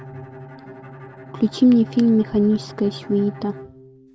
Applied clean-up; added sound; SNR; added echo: none; Bowed string instrument; 17 dB; none.